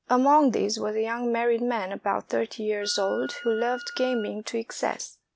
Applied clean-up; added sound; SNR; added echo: none; Wind instrument, woodwind instrument; 16 dB; none.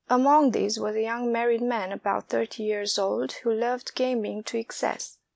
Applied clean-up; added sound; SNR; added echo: none; none; none; none.